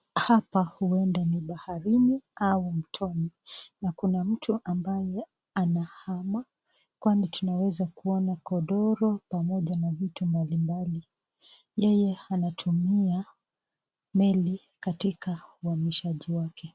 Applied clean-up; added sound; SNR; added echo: none; none; none; none.